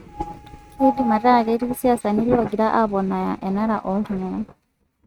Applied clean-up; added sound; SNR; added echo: neural mask model RNNoise.